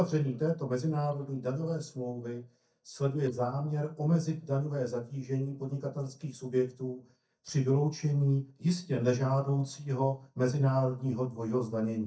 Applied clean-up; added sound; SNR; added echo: neural mask model DeepFilterNet 3.